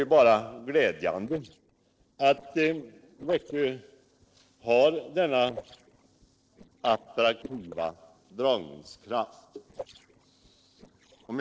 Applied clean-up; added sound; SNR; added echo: neural separator model SepFormer DNS4.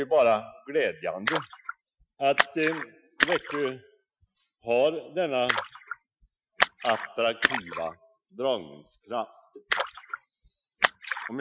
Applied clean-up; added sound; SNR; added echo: classical method Wiener filter.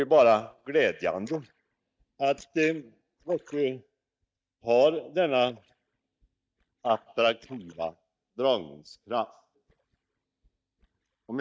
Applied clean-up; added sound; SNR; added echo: neural mask model DeepFilterNet 3.